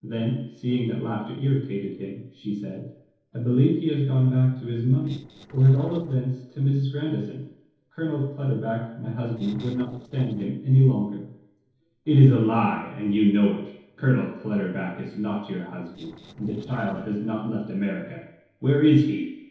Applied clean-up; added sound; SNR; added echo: neural separator model SepFormer DNS4.